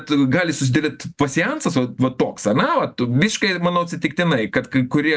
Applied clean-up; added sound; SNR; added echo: none; none; none; none.